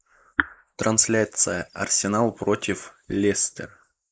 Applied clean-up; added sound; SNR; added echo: neural mask model Resemble Enhance denoiser.